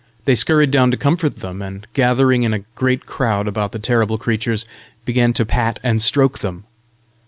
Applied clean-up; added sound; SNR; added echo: none; none; none; none.